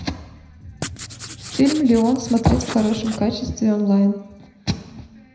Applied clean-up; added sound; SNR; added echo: none; Writing; 13 dB; reverberation time 0.8 s.